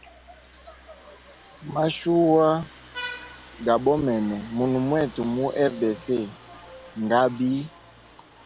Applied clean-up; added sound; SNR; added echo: none; Vehicle horn, car horn, honking + Wind instrument, woodwind instrument; 19 dB; none.